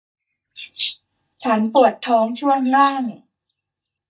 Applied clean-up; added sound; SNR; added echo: neural mask model DeepFilterNet 3.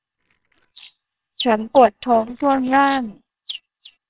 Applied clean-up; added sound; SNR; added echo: neural separator model SepFormer WHAMR!.